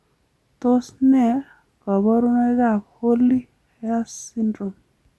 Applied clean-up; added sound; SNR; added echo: none; none; none; none.